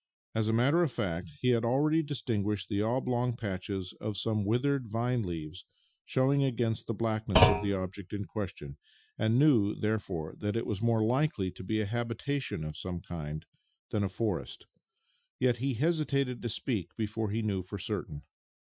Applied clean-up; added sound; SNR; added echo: classical method Wiener filter.